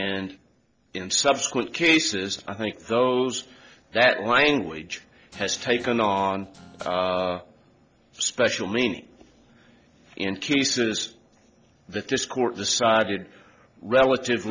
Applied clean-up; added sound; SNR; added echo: neural separator model SepFormer DNS4.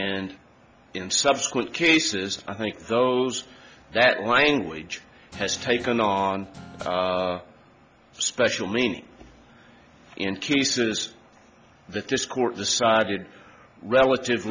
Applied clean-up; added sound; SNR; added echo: none; Guitar; 20 dB; none.